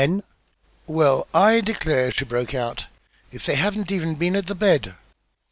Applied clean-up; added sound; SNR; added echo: none; none; none; none.